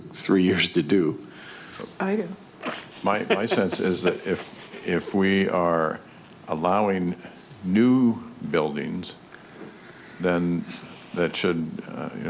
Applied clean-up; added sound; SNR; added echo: none; none; none; none.